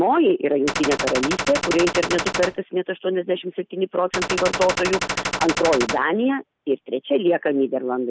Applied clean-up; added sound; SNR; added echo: none; Gunshot, gunfire; 4 dB; none.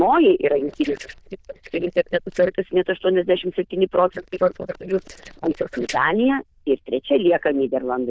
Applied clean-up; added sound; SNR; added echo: neural diffusion model UNIVERSE++.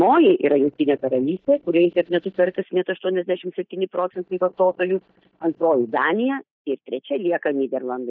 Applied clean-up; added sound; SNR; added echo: neural mask model DeepFilterNet 3.